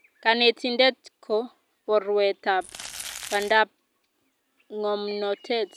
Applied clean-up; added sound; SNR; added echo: none; Crumpling, crinkling; 12 dB; none.